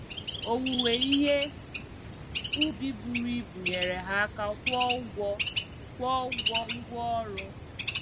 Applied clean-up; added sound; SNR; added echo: none; Bird; 3 dB; none.